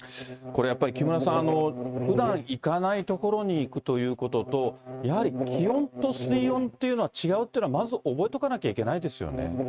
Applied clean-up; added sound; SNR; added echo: neural mask model RNNoise.